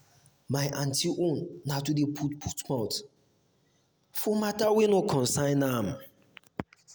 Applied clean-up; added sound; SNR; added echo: none; none; none; none.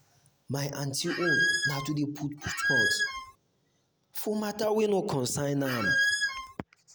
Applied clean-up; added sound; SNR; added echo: none; Squeak; -4 dB; none.